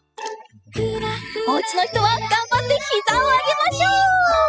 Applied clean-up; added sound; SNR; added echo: classical method spectral subtraction.